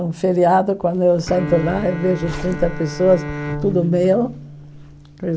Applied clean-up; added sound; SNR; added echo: none; Bowed string instrument + Zipper (clothing); 11 dB; none.